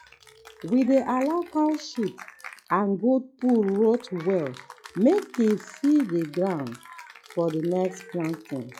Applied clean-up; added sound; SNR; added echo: classical method log-MMSE.